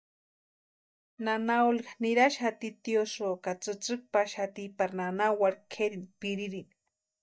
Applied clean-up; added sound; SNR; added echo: neural mask model DeepFilterNet 3.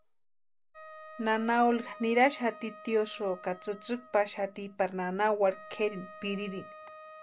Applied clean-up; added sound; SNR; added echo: none; Wind instrument, woodwind instrument; 18 dB; none.